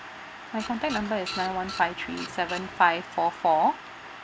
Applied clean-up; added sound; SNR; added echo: none; Printer; 12 dB; none.